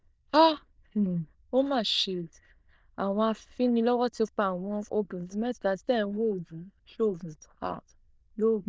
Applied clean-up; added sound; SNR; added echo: neural diffusion model UNIVERSE++.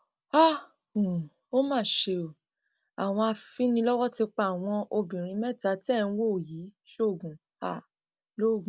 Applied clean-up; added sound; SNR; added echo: none; none; none; none.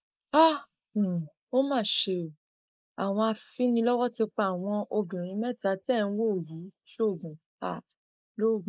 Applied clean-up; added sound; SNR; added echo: neural mask model Resemble Enhance denoiser.